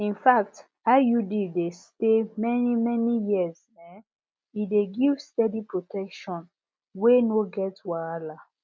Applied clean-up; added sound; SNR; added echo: none; none; none; none.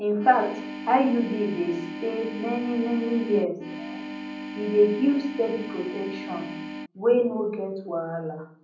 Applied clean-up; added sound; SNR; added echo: none; Organ; 10 dB; reverberation time 0.6 s.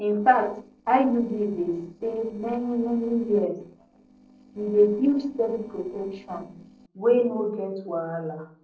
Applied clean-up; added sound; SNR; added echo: neural separator model SepFormer DNS4.